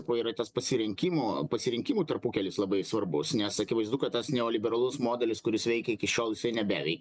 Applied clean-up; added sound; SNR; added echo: none; none; none; none.